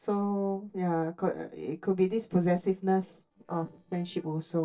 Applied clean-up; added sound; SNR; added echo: neural separator model SepFormer DNS4.